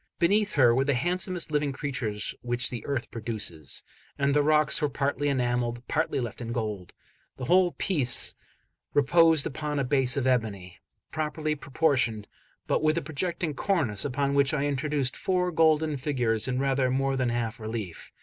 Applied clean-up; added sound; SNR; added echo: none; none; none; none.